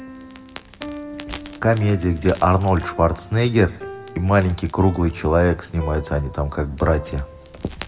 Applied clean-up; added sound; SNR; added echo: none; Piano; 18 dB; reverberation time 1.3 s.